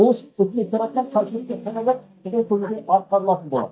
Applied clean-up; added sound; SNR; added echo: neural mask model DeepFilterNet 3.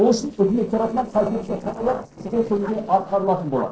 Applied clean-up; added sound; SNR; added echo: neural separator model SepFormer DNS4.